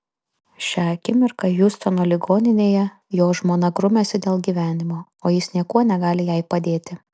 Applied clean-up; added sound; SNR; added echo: none; none; none; none.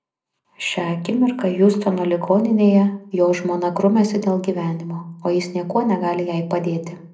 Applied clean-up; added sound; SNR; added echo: none; none; none; reverberation time 0.4 s.